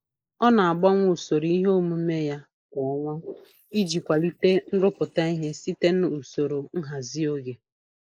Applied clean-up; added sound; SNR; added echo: neural mask model Resemble Enhance denoiser.